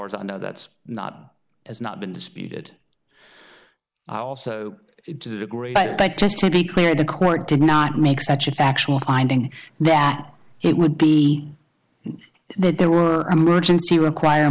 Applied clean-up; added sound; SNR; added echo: neural mask model Resemble Enhance denoiser.